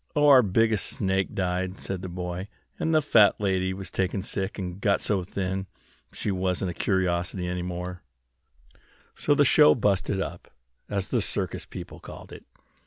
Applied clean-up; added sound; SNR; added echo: none; none; none; none.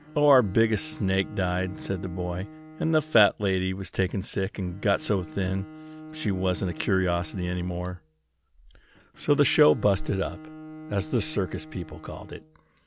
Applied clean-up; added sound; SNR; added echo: none; Bowed string instrument; 17 dB; none.